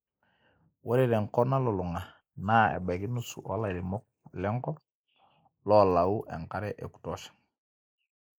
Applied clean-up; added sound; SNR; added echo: neural mask model Resemble Enhance denoiser.